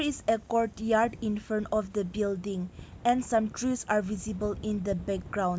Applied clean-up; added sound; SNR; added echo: none; none; none; none.